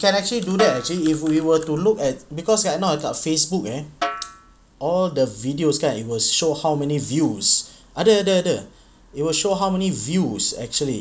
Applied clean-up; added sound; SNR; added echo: none; Snare drum; 12 dB; none.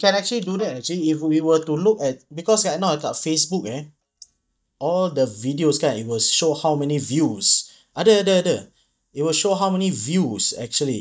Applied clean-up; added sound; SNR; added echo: neural mask model DeepFilterNet 3.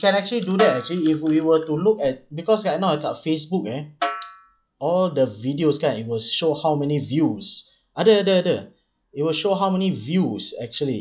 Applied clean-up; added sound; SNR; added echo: classical method log-MMSE.